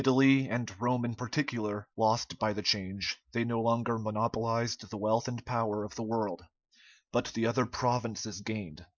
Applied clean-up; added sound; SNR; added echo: neural mask model Resemble Enhance denoiser.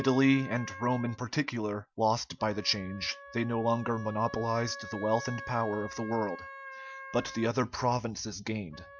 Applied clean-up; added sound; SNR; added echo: none; Wind instrument, woodwind instrument; 15 dB; none.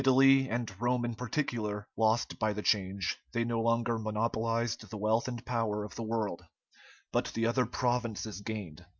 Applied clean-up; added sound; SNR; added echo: none; none; none; none.